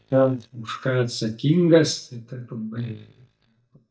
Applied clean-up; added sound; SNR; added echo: neural mask model DeepFilterNet 3.